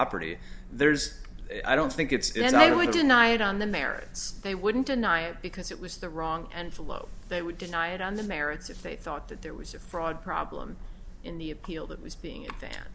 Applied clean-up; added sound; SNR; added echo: none; none; none; none.